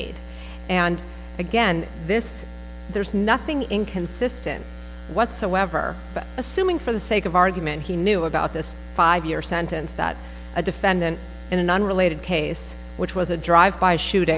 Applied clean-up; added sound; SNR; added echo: none; none; none; none.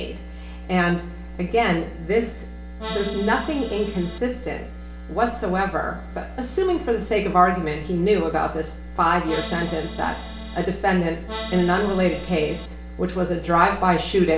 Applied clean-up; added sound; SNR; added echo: none; Accordion; 12 dB; reverberation time 0.5 s.